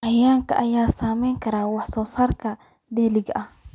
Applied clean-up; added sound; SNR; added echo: none; none; none; none.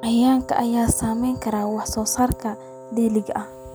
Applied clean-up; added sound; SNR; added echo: none; Wind instrument, woodwind instrument; 17 dB; none.